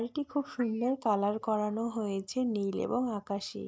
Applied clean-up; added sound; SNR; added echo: neural mask model Resemble Enhance denoiser.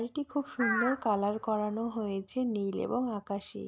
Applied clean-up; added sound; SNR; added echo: none; Crow; 6 dB; none.